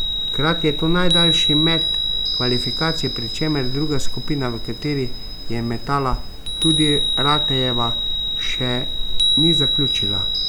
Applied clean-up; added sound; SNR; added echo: none; Chime; -3 dB; none.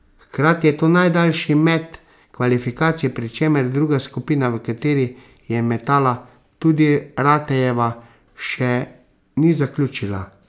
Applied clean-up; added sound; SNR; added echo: none; none; none; none.